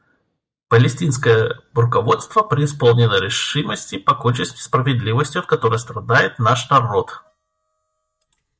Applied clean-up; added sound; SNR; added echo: neural mask model DeepFilterNet 3.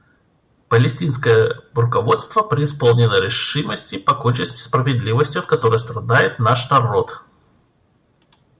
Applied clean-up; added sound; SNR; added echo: none; none; none; none.